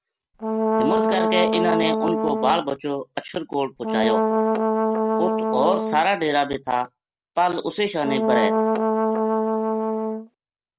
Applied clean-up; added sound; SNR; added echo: none; Brass instrument; -4 dB; none.